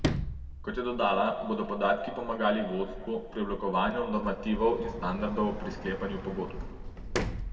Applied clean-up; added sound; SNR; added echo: none; Sliding door; 7 dB; reverberation time 1.7 s.